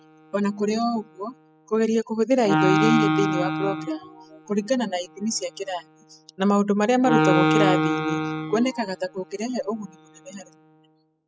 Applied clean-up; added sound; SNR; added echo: classical method spectral subtraction.